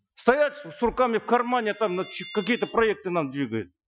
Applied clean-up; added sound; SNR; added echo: classical method Wiener filter.